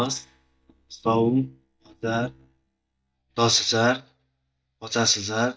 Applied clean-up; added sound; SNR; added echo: neural mask model DeepFilterNet 3.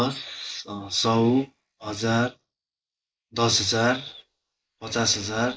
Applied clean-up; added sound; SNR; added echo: neural mask model Resemble Enhance denoiser.